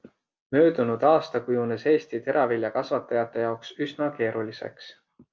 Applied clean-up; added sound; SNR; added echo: none; none; none; none.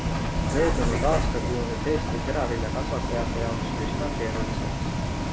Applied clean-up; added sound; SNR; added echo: none; Bus; -4 dB; none.